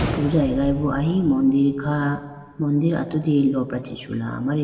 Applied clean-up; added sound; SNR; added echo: none; Gunshot, gunfire; 13 dB; reverberation time 2.7 s.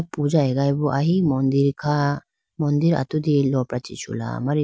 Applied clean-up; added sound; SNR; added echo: none; none; none; none.